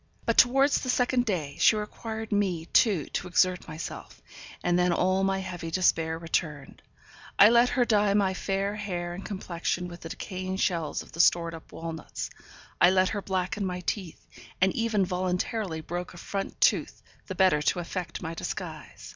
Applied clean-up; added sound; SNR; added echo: none; none; none; none.